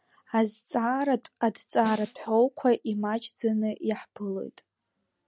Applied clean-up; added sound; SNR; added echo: none; Snare drum; 18 dB; none.